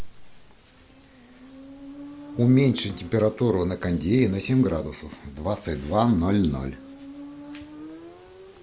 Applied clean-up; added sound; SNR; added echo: none; Motorcycle; 19 dB; none.